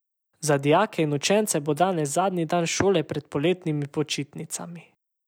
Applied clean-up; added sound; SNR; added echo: none; none; none; none.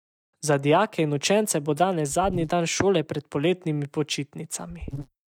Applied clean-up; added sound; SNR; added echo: neural mask model RNNoise.